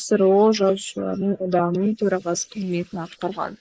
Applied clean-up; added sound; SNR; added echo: neural mask model Resemble Enhance denoiser.